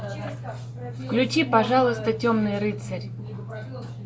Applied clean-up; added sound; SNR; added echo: none; none; none; none.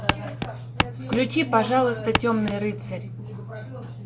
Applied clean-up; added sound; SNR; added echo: none; Walk, footsteps; 2 dB; none.